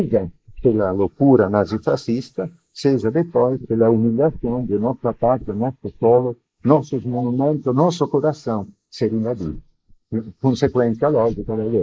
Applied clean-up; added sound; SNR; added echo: neural mask model Resemble Enhance denoiser.